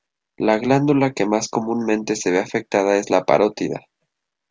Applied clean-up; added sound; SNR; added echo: none; none; none; none.